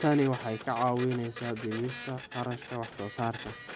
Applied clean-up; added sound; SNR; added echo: none; Printer; 11 dB; none.